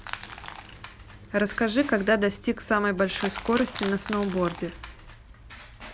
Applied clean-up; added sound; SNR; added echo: none; Crushing; 14 dB; none.